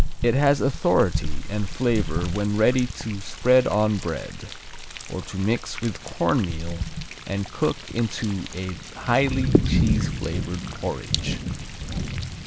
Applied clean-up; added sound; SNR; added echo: none; Thunder; 3 dB; none.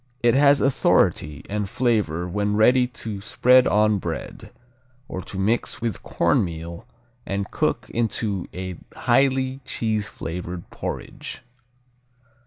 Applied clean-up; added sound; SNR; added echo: none; none; none; none.